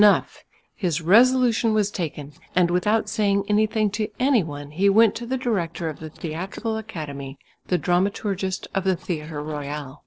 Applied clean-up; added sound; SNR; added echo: neural separator model SepFormer DNS4.